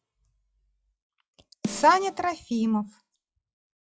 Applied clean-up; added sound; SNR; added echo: classical method log-MMSE.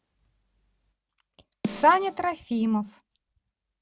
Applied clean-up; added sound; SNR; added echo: none; Snare drum; 11 dB; none.